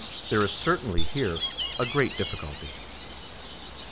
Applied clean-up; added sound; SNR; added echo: none; Gull, seagull; 2 dB; none.